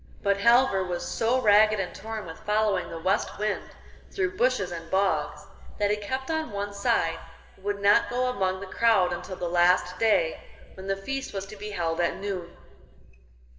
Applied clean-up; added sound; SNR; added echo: none; none; none; reverberation time 1.4 s.